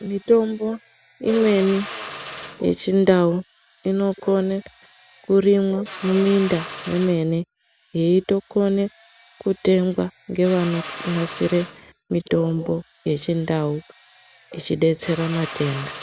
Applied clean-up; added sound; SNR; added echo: none; Drill; 15 dB; none.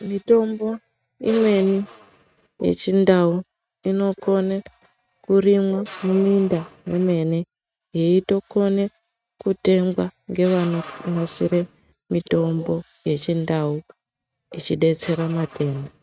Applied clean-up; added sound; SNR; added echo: neural mask model RNNoise.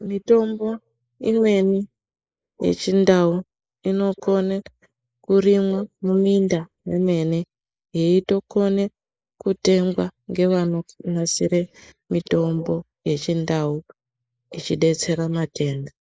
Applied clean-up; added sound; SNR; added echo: neural mask model Resemble Enhance denoiser.